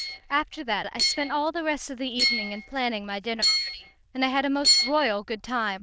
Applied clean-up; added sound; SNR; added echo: neural diffusion model UNIVERSE++.